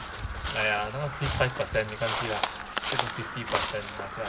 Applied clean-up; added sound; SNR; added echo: none; Crow; 0 dB; none.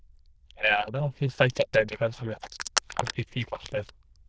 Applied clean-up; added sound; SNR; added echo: neural diffusion model UNIVERSE++.